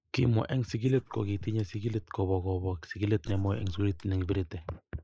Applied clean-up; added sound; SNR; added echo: neural mask model Resemble Enhance denoiser.